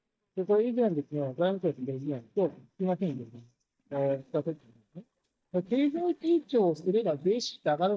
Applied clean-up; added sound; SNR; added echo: neural mask model DeepFilterNet 3.